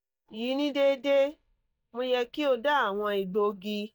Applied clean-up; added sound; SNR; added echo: neural mask model DeepFilterNet 3.